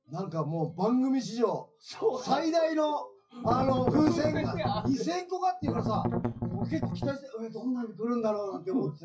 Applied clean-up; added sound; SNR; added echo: classical method WPE with log-MMSE.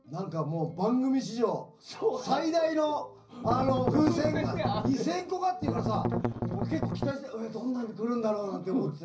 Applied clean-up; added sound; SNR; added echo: none; Strum; 1 dB; reverberation time 0.5 s.